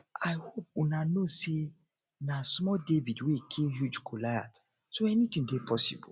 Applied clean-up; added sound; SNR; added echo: none; none; none; none.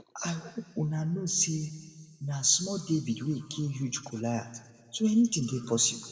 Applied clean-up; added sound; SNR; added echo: none; none; none; reverberation time 1.5 s.